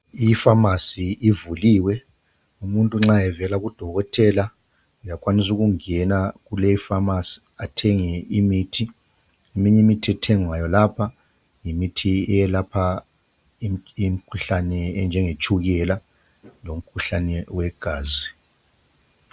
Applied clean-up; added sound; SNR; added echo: none; none; none; none.